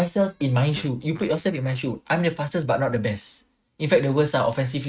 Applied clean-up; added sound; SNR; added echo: neural mask model RNNoise.